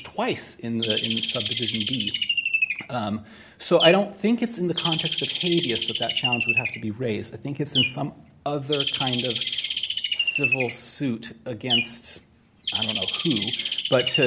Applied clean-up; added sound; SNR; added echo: none; Bird; 1 dB; none.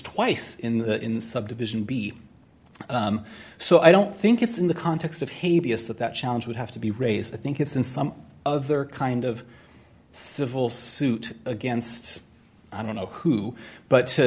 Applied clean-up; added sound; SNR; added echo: none; none; none; none.